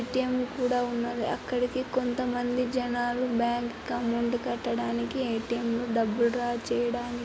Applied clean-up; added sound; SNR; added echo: none; none; none; none.